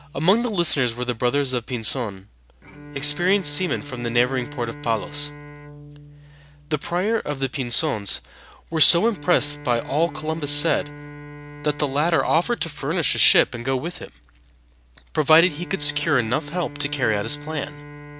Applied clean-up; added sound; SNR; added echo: none; Bowed string instrument; 17 dB; none.